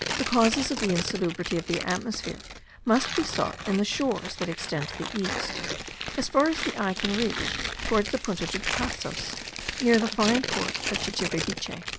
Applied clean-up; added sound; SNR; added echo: none; Tearing; 5 dB; none.